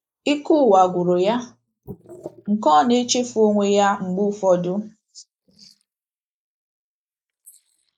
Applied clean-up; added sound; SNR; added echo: neural mask model Resemble Enhance denoiser.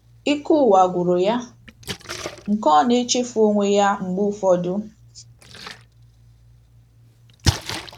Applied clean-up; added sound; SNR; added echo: none; Splash, splatter; 12 dB; none.